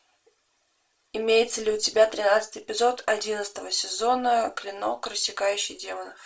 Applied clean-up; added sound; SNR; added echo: none; none; none; reverberation time 0.2 s.